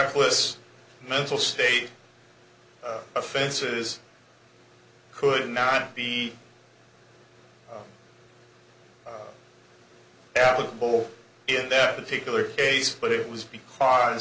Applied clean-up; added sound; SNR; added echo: none; none; none; none.